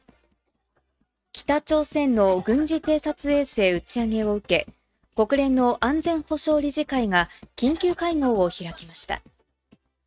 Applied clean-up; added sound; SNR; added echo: neural mask model RNNoise.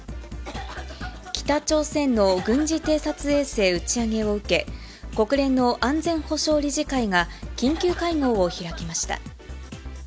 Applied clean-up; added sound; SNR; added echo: none; Cough; 17 dB; none.